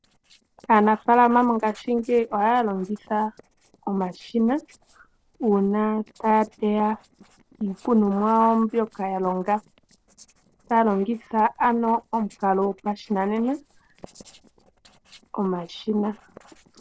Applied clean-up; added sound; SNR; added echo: neural separator model SepFormer DNS4.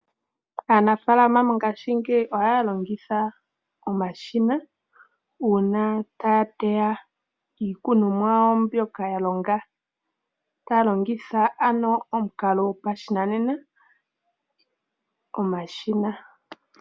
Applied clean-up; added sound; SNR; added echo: none; none; none; none.